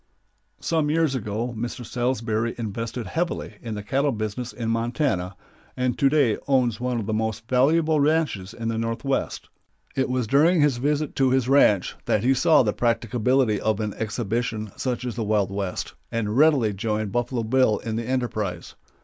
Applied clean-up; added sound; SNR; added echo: none; none; none; none.